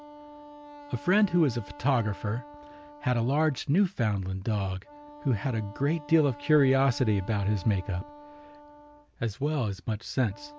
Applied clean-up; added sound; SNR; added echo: none; Wind instrument, woodwind instrument; 19 dB; none.